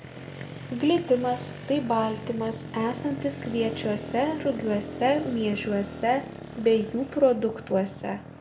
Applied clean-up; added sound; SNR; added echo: none; Motorcycle; 11 dB; reverberation time 0.5 s.